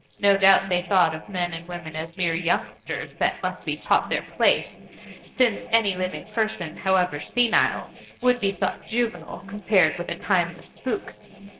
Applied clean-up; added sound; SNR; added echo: neural separator model SepFormer DNS4.